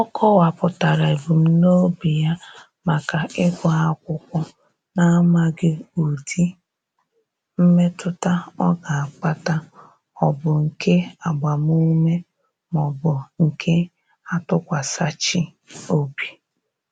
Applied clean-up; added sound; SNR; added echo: none; none; none; none.